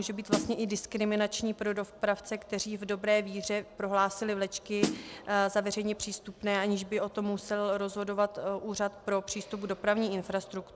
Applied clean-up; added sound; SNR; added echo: none; Snare drum; 2 dB; none.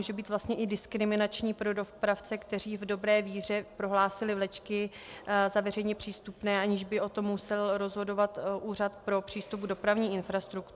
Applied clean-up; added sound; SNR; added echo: none; none; none; none.